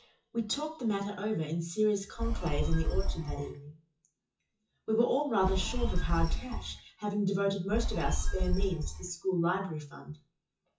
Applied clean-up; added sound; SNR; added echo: classical method WPE with log-MMSE.